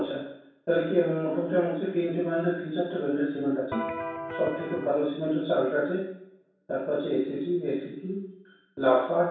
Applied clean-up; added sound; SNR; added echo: none; Electric guitar; 6 dB; reverberation time 0.7 s.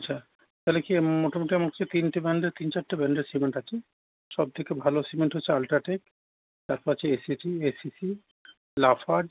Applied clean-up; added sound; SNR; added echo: none; none; none; none.